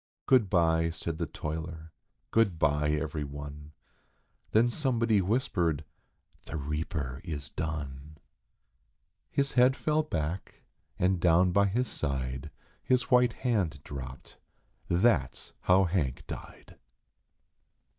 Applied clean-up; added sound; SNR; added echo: neural mask model DeepFilterNet 3.